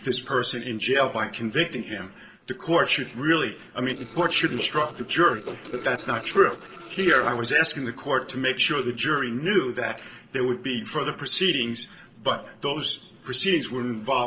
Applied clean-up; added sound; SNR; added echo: neural separator model SepFormer DNS4.